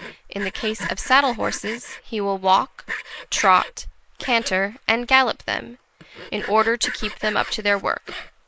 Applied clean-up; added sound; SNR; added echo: neural mask model Resemble Enhance denoiser.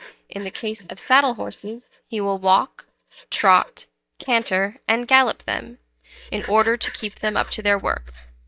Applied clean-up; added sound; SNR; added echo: neural mask model DeepFilterNet 3.